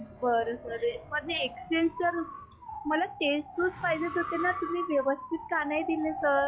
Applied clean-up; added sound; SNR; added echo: classical method log-MMSE.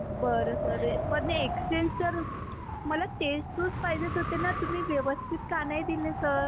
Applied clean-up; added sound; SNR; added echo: none; Wind; 2 dB; none.